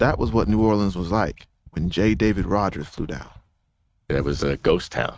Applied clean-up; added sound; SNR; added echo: neural mask model RNNoise.